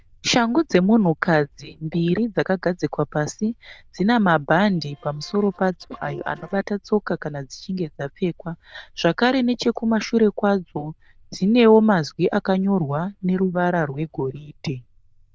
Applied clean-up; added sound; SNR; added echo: neural diffusion model UNIVERSE++.